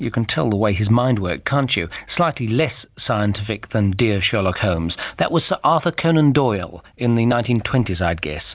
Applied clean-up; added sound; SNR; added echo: none; none; none; none.